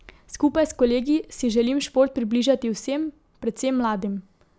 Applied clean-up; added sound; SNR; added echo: none; none; none; none.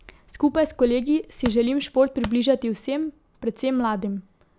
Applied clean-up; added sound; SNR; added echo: none; Tap; 8 dB; none.